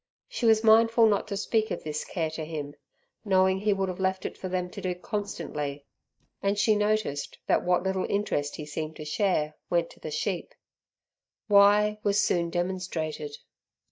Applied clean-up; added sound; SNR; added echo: neural mask model DeepFilterNet 3.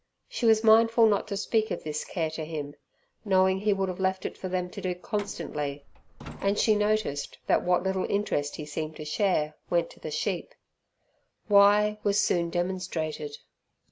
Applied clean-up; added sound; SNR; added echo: none; Truck; 18 dB; none.